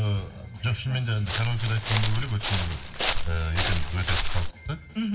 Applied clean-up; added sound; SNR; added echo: none; Walk, footsteps; 0 dB; reverberation time 1.3 s.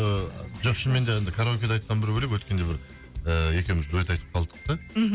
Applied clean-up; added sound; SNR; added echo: none; none; none; none.